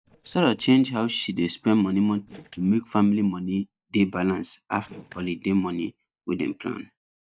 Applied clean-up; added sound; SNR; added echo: neural mask model DeepFilterNet 3.